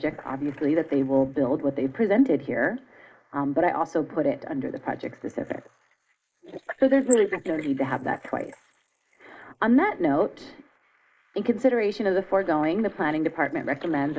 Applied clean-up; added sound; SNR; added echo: neural mask model Resemble Enhance denoiser.